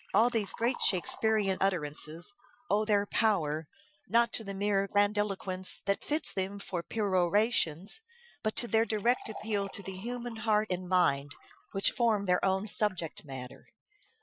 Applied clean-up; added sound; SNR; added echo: classical method Wiener filter.